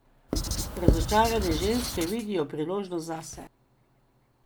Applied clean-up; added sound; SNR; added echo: none; Writing; -2 dB; none.